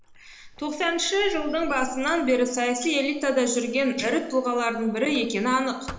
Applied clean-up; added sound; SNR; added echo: none; Squeak; 17 dB; reverberation time 1.0 s.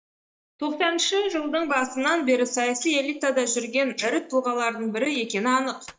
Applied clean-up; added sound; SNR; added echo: neural mask model DeepFilterNet 3.